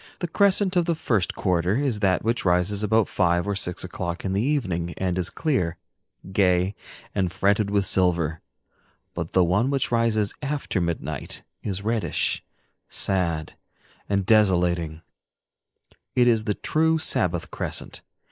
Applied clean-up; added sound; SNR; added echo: neural mask model Resemble Enhance denoiser.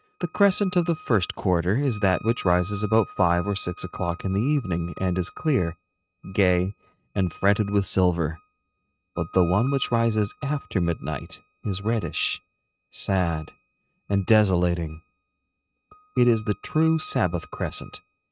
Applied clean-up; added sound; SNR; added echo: neural mask model RNNoise.